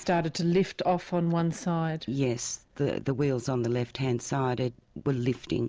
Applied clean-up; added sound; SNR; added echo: none; none; none; none.